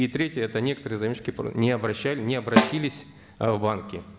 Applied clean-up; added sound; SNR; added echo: none; Snare drum; -1 dB; none.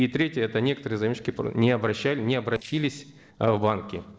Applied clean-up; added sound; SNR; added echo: neural separator model SepFormer DNS4.